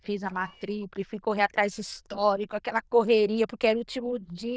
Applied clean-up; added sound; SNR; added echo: neural diffusion model UNIVERSE++.